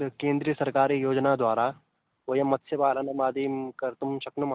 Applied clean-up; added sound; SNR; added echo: none; none; none; none.